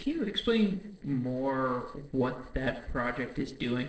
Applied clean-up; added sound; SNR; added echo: neural separator model SepFormer DNS4.